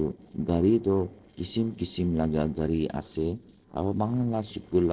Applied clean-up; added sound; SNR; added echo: neural separator model SepFormer DNS4.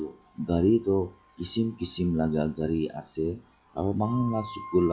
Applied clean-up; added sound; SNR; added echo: classical method log-MMSE.